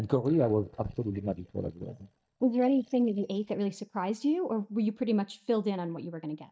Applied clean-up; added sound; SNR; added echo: neural mask model DeepFilterNet 3.